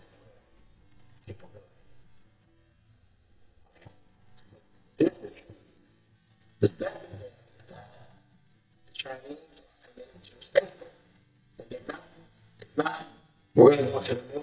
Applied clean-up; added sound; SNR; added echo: neural mask model DeepFilterNet 3.